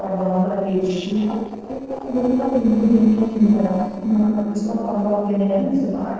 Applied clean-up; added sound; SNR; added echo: neural separator model SepFormer DNS4.